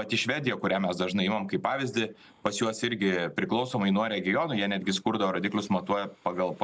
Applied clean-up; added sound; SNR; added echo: none; none; none; none.